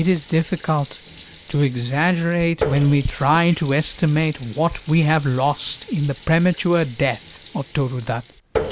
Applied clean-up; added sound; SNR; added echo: none; Water tap, faucet; 14 dB; none.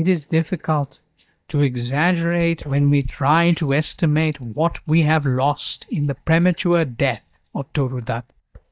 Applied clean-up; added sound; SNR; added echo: neural mask model DeepFilterNet 3.